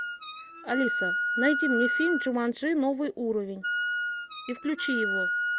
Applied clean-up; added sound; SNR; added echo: none; Wind instrument, woodwind instrument; 1 dB; none.